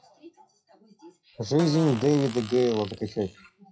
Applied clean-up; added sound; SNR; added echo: classical method WPE with log-MMSE.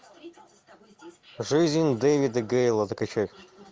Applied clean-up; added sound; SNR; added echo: none; none; none; none.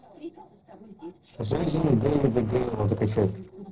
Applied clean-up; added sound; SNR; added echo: neural separator model SepFormer DNS4.